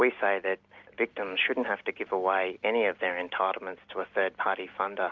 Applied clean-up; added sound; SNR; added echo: none; none; none; none.